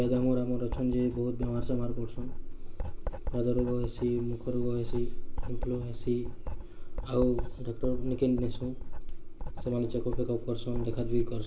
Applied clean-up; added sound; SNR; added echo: none; Writing; 0 dB; reverberation time 0.7 s.